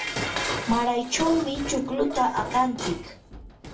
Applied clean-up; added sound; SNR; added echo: none; Dishes, pots, and pans; 7 dB; reverberation time 0.3 s.